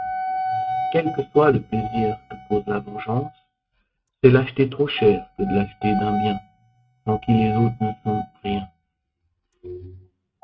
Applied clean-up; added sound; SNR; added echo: neural mask model RNNoise.